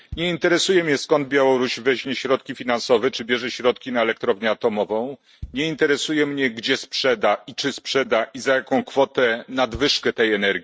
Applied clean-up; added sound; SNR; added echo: neural mask model RNNoise.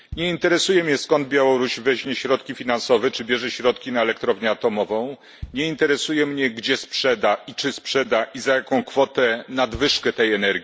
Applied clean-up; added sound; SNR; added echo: none; Bass drum; 19 dB; none.